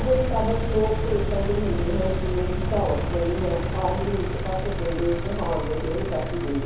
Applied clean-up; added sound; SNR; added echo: none; Engine; 0 dB; reverberation time 0.9 s.